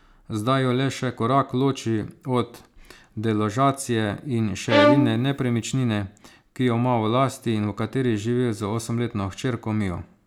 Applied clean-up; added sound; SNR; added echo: none; Bowed string instrument; -3 dB; none.